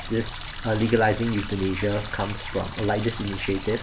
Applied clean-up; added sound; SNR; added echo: none; Water tap, faucet; 7 dB; none.